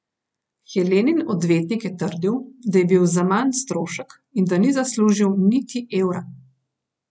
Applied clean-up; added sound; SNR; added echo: none; none; none; none.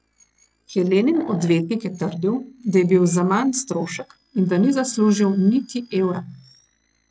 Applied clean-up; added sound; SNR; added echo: neural separator model SepFormer DNS4.